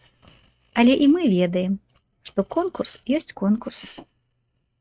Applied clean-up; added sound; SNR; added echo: neural mask model RNNoise.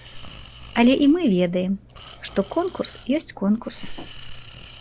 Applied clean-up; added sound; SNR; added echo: none; Breathing; 16 dB; none.